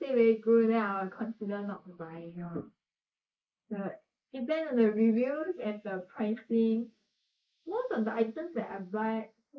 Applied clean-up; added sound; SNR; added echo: neural mask model Resemble Enhance denoiser.